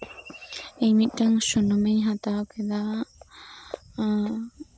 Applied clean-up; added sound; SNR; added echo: none; none; none; none.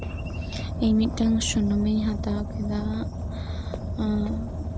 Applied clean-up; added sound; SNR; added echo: none; Car; 4 dB; none.